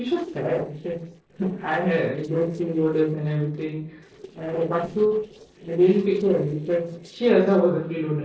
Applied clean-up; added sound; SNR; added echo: neural separator model SepFormer DNS4.